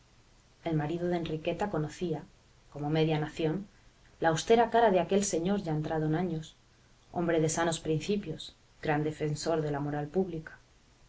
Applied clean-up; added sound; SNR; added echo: none; none; none; none.